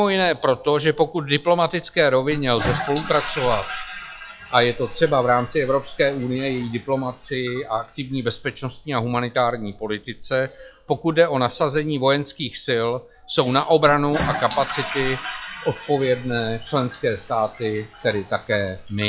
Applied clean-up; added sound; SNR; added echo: classical method log-MMSE.